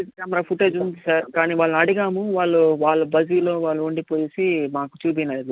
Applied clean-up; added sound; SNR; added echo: none; none; none; none.